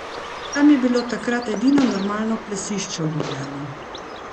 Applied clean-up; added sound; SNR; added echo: none; Fireworks + Bird; 10 dB; none.